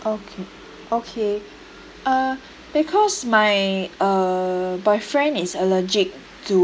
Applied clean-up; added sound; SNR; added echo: none; none; none; none.